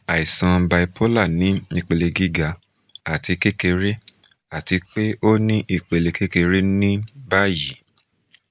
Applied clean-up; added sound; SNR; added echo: none; none; none; none.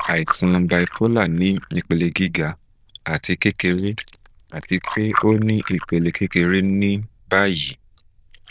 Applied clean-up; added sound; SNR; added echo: neural diffusion model UNIVERSE++.